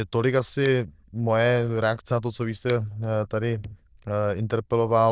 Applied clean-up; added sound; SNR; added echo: neural diffusion model UNIVERSE++.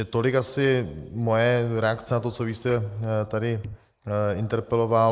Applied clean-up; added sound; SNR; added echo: neural mask model Resemble Enhance denoiser.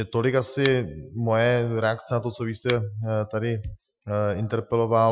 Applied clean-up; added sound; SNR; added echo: classical method Wiener filter.